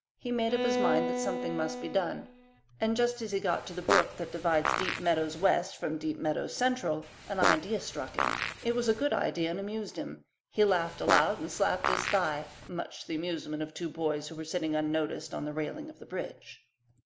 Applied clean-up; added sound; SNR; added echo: none; Fart + Bowed string instrument; 2 dB; none.